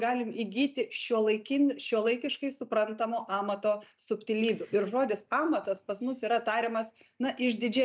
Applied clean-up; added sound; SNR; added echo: none; none; none; none.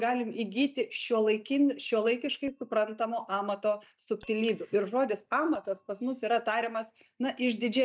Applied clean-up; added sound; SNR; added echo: neural mask model DeepFilterNet 3.